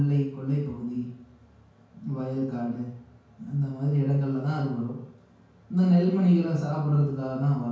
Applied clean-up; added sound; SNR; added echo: none; none; none; reverberation time 0.5 s.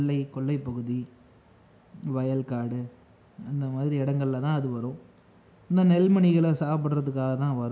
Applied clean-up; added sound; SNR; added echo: none; none; none; none.